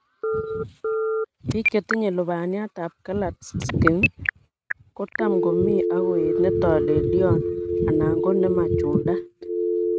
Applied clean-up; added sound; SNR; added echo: neural mask model RNNoise.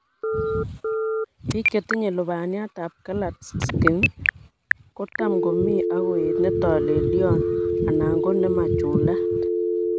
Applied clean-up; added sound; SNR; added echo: none; Telephone; -1 dB; none.